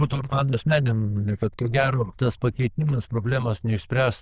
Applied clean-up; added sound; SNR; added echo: neural diffusion model UNIVERSE++.